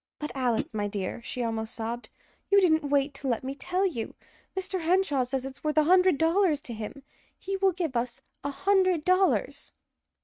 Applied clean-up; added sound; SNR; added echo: neural mask model RNNoise.